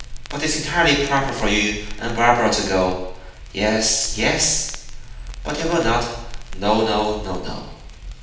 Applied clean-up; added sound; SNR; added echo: none; Crackle; 9 dB; reverberation time 0.8 s.